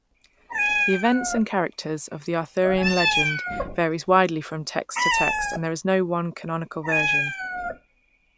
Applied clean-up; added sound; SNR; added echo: none; Meow; 3 dB; none.